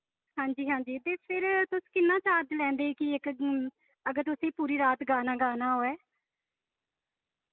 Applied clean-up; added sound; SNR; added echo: none; none; none; none.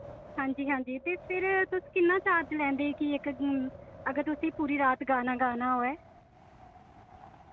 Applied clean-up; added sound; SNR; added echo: none; Wind; 19 dB; none.